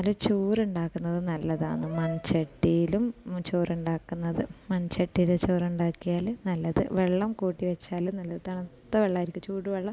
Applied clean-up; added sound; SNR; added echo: none; Brass instrument; 15 dB; none.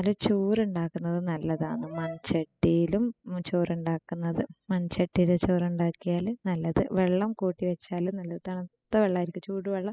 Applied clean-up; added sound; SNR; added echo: classical method spectral subtraction.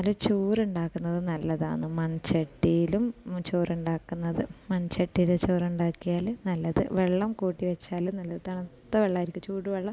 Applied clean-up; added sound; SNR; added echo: none; none; none; none.